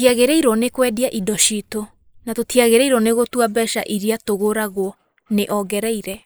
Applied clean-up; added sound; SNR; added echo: neural mask model Resemble Enhance denoiser.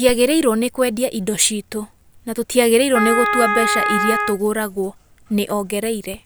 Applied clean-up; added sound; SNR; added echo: none; Wind instrument, woodwind instrument; 2 dB; none.